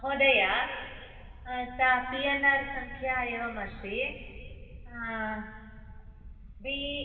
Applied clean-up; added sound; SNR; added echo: none; Wind; 15 dB; reverberation time 2.5 s.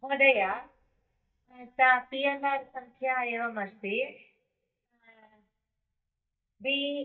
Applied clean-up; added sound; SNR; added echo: neural mask model DeepFilterNet 3.